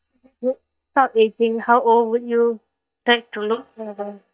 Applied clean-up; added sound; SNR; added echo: neural mask model DeepFilterNet 3.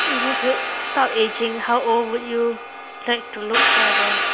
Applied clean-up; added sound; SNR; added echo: none; Hi-hat; 0 dB; none.